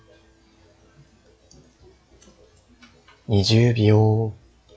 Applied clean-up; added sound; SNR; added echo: classical method log-MMSE.